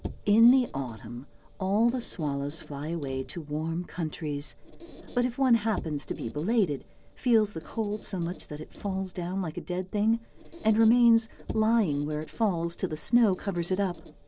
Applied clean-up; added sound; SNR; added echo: none; Squeak; 17 dB; none.